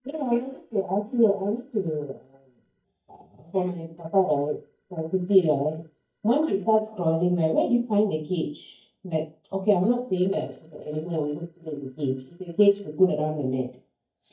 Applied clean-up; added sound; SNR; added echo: neural mask model DeepFilterNet 3.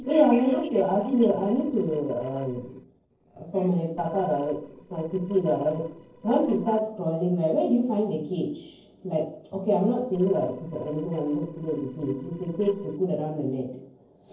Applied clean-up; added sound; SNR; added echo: neural separator model SepFormer DNS4.